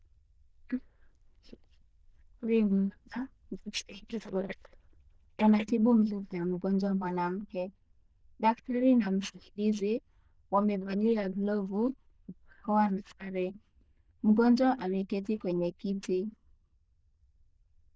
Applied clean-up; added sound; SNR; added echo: neural diffusion model UNIVERSE++.